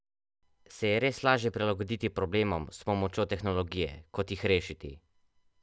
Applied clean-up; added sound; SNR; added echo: none; none; none; none.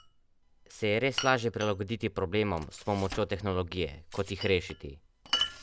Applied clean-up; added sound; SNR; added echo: none; Glass; 9 dB; none.